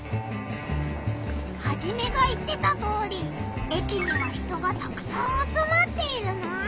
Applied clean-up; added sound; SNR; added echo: none; none; none; none.